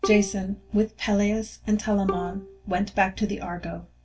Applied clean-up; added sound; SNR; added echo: none; Bowed string instrument; 12 dB; reverberation time 0.2 s.